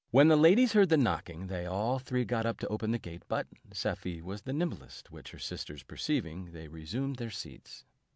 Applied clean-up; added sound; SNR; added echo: none; none; none; none.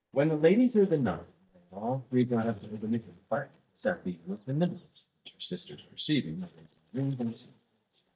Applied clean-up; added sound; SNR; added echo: neural mask model DeepFilterNet 3.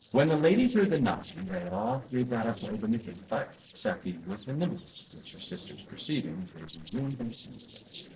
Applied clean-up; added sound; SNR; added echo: neural separator model SepFormer DNS4.